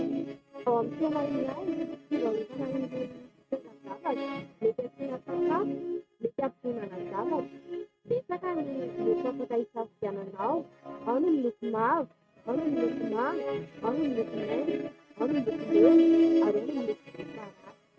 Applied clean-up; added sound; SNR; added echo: neural mask model RNNoise.